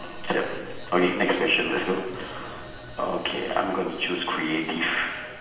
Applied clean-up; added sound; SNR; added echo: none; Telephone; 17 dB; reverberation time 1.1 s.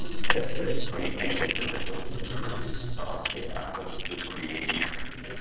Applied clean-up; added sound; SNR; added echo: neural separator model SepFormer DNS4.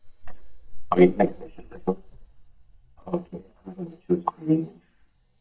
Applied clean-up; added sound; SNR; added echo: neural mask model DeepFilterNet 3.